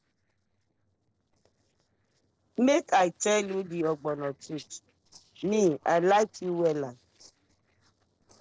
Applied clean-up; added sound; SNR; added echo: neural separator model SepFormer DNS4.